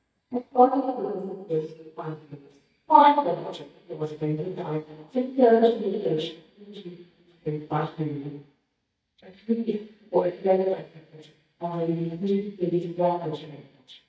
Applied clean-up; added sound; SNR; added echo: neural mask model DeepFilterNet 3.